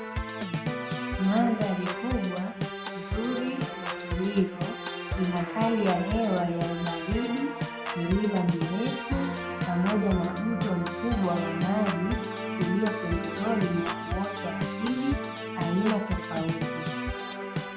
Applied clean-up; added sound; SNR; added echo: none; Organ; 3 dB; none.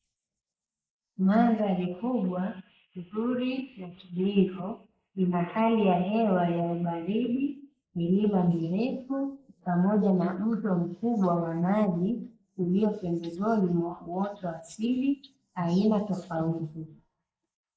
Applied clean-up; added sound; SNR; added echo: neural mask model Resemble Enhance denoiser.